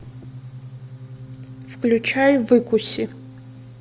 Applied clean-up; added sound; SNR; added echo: none; Organ; 19 dB; none.